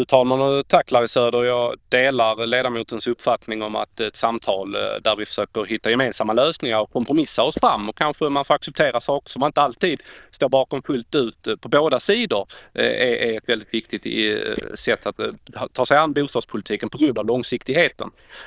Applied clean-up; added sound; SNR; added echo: neural diffusion model UNIVERSE++.